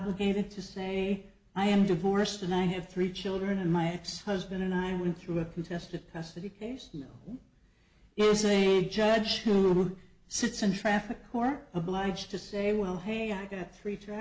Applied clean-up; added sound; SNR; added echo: none; none; none; none.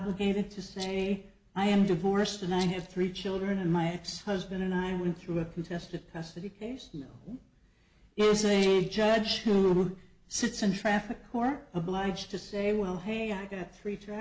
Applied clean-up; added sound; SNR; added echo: none; Rattle; 16 dB; none.